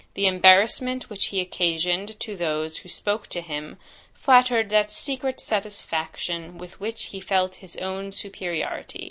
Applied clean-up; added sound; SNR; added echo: none; none; none; none.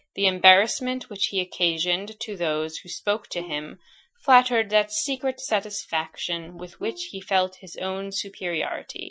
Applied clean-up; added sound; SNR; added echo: classical method Wiener filter.